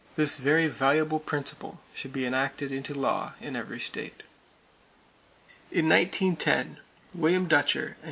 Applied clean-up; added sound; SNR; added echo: none; none; none; none.